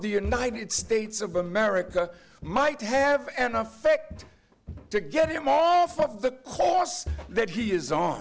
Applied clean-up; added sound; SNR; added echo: none; Walk, footsteps; 17 dB; none.